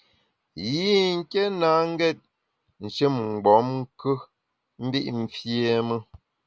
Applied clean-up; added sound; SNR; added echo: none; none; none; none.